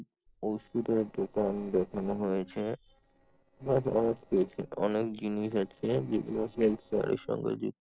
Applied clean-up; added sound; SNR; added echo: neural separator model SepFormer DNS4.